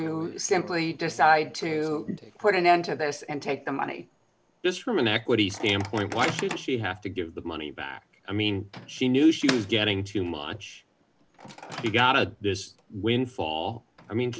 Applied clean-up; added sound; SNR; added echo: none; Microwave oven; 15 dB; none.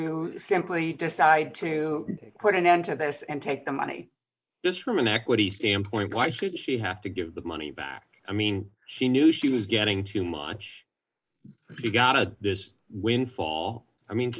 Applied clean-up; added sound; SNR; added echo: neural mask model Resemble Enhance denoiser.